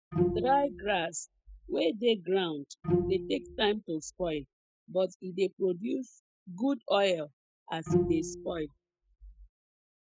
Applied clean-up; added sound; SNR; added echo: classical method spectral subtraction.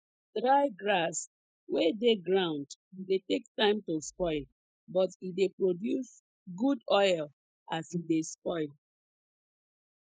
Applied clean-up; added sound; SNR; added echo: neural mask model Resemble Enhance denoiser.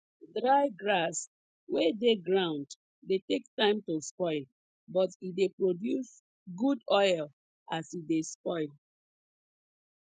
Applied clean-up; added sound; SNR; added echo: none; none; none; none.